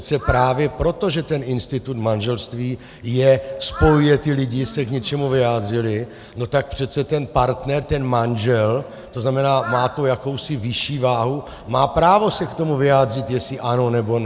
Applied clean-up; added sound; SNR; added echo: none; Crow; 16 dB; none.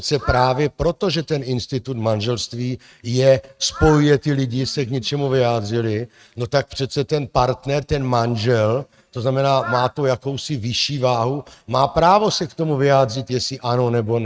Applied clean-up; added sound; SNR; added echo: neural mask model RNNoise.